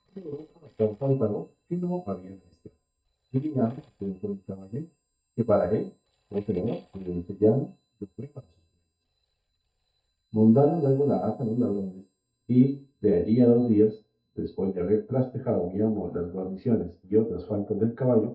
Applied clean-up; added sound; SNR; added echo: neural mask model DeepFilterNet 3.